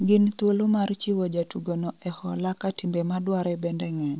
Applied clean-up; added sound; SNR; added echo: none; none; none; none.